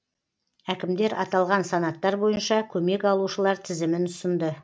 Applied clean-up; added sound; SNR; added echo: none; none; none; none.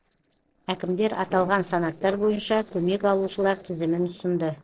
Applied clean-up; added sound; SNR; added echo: neural separator model SepFormer DNS4.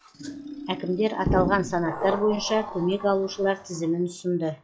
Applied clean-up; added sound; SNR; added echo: classical method log-MMSE.